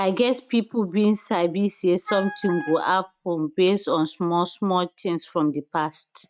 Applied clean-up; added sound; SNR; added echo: neural mask model RNNoise.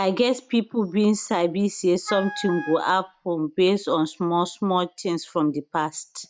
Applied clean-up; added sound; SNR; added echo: none; Wind instrument, woodwind instrument; 12 dB; none.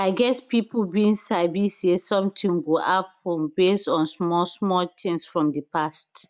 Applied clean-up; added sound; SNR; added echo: none; none; none; none.